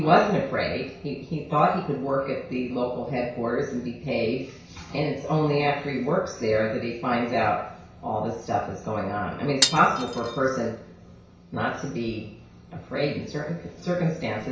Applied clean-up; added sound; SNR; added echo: none; Glass; 2 dB; reverberation time 0.6 s.